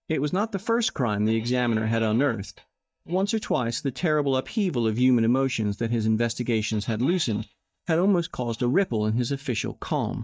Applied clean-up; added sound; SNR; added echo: neural mask model DeepFilterNet 3.